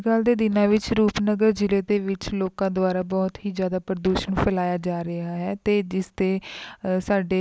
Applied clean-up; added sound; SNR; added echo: none; none; none; none.